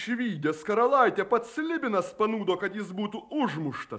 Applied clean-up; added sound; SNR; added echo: none; none; none; none.